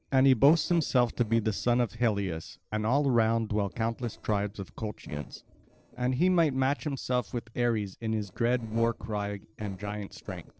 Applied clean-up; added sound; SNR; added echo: neural separator model SepFormer DNS4.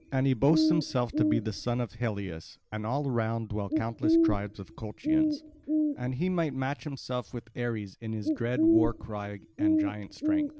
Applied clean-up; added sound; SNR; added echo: none; Bird; -1 dB; none.